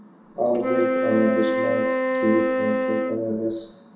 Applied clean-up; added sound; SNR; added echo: none; Wind instrument, woodwind instrument; -1 dB; reverberation time 0.7 s.